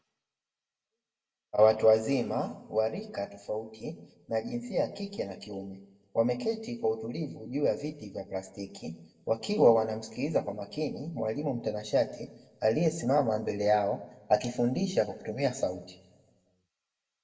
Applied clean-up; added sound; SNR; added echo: none; none; none; reverberation time 0.6 s.